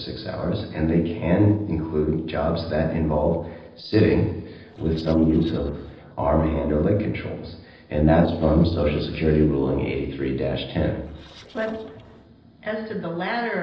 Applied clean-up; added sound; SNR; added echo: neural separator model SepFormer DNS4.